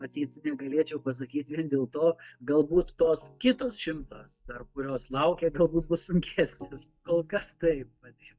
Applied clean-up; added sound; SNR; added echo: neural mask model DeepFilterNet 3.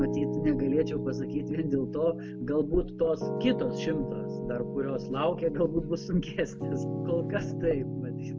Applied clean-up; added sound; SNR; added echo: none; Piano; 4 dB; none.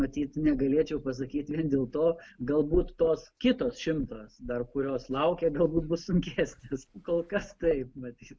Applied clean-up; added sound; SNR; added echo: none; none; none; none.